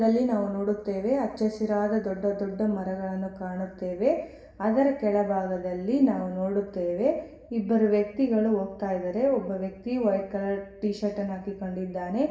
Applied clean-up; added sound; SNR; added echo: none; none; none; reverberation time 0.8 s.